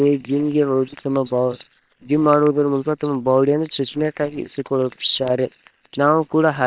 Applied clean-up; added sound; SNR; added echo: neural separator model SepFormer WHAM!.